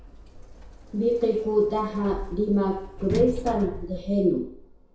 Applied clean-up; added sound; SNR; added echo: none; Sliding door; 11 dB; reverberation time 0.6 s.